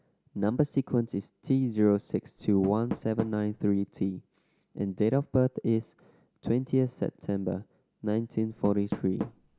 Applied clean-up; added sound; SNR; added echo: none; Door; 15 dB; none.